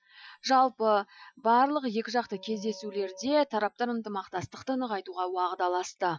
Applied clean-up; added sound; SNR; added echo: classical method Wiener filter.